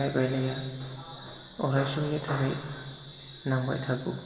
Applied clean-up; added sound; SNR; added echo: none; none; none; reverberation time 2.7 s.